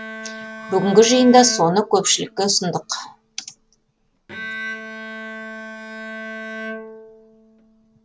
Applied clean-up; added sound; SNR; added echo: none; Bowed string instrument; 13 dB; none.